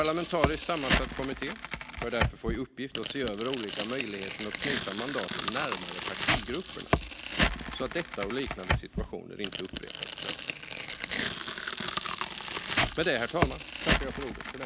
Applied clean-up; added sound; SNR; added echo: none; Tearing; -3 dB; none.